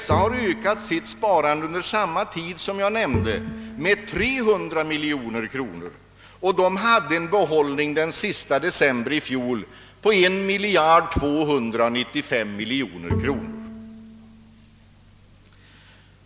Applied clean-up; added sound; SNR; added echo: none; Bowed string instrument; 10 dB; none.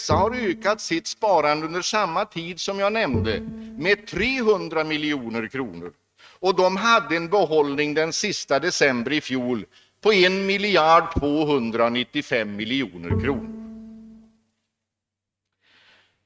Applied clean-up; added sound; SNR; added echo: neural mask model RNNoise.